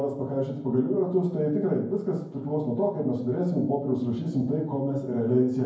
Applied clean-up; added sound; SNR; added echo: none; none; none; reverberation time 0.9 s.